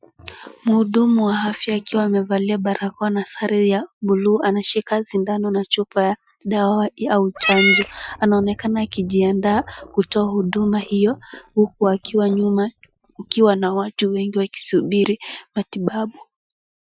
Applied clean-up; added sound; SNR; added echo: classical method Wiener filter.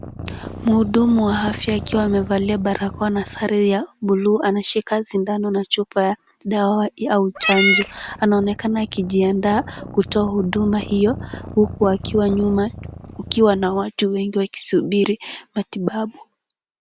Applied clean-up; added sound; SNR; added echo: none; Meow / Purr; 11 dB; none.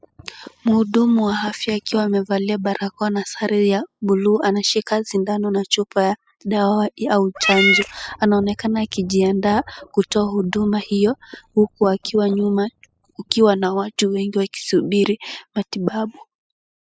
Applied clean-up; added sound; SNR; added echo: classical method spectral subtraction.